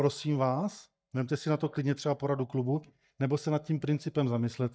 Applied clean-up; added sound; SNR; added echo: neural mask model DeepFilterNet 3.